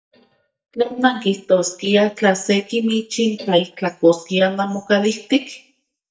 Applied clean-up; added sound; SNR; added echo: neural mask model DeepFilterNet 3.